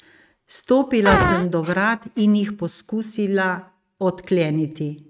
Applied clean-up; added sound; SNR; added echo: neural mask model RNNoise.